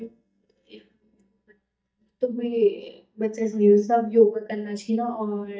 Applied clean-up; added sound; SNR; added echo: neural mask model DeepFilterNet 3.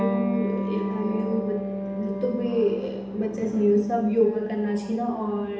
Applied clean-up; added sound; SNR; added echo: none; Electric guitar; 5 dB; reverberation time 0.8 s.